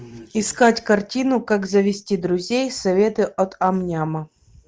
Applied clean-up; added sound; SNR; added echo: none; none; none; none.